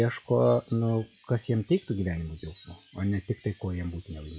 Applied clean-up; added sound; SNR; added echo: classical method log-MMSE.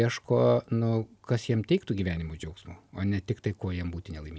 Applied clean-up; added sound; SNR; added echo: none; none; none; none.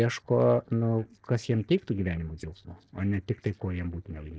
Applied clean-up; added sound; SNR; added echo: neural separator model SepFormer DNS4.